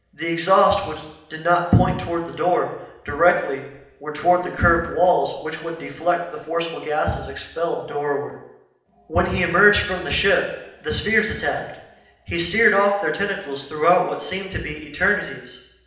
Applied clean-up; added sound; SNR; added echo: none; none; none; reverberation time 0.8 s.